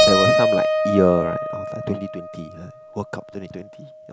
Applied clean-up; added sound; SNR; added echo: none; Keyboard (musical); -2 dB; none.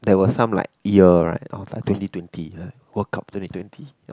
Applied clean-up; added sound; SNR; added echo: none; none; none; none.